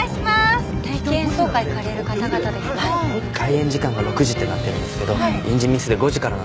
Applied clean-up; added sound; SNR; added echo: none; none; none; none.